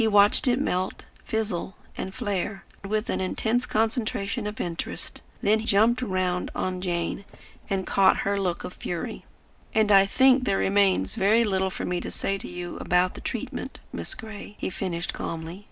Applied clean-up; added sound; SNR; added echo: none; none; none; none.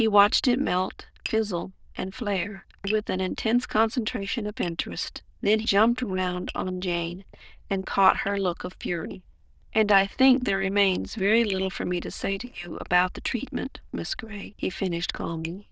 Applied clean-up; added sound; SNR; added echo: neural diffusion model UNIVERSE++.